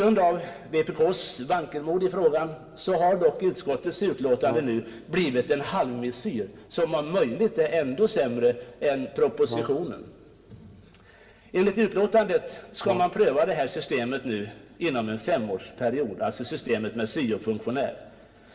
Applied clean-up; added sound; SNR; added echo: none; Brass instrument; 14 dB; reverberation time 2.2 s.